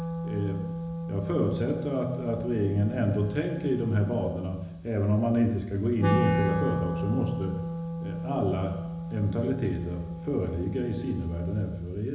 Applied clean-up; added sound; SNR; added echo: none; Wind instrument, woodwind instrument; 5 dB; reverberation time 1.0 s.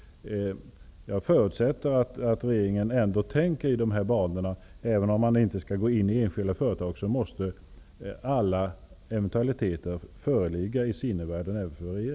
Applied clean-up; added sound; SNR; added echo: none; none; none; none.